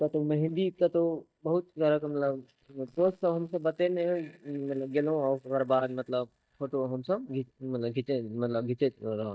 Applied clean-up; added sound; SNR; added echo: neural mask model DeepFilterNet 3.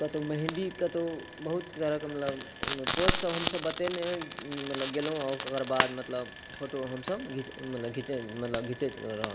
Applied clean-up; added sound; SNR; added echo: none; Frying (food); -2 dB; none.